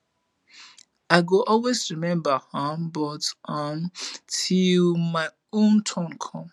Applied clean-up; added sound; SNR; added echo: none; none; none; none.